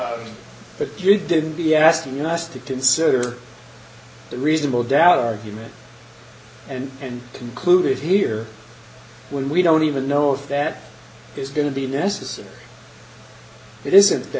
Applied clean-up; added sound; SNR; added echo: none; none; none; none.